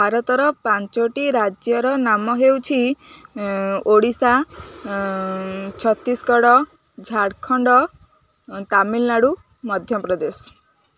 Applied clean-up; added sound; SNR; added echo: none; none; none; none.